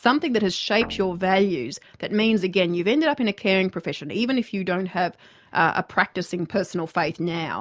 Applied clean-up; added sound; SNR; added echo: none; Guitar; 17 dB; none.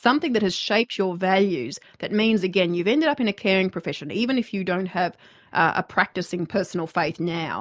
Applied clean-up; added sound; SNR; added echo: neural mask model Resemble Enhance denoiser.